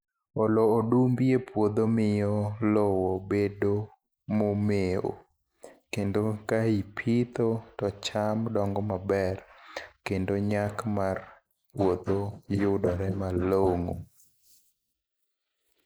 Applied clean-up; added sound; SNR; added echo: neural mask model Resemble Enhance denoiser.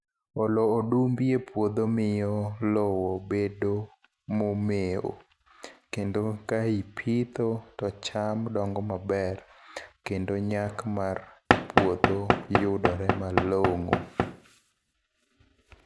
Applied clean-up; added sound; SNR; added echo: none; Knock / Wood; -2 dB; none.